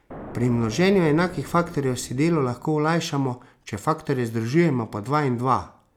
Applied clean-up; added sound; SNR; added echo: none; Explosion; 17 dB; none.